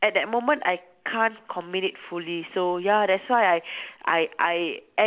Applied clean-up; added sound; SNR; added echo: none; none; none; none.